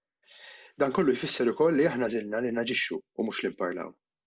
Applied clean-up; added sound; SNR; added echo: none; none; none; none.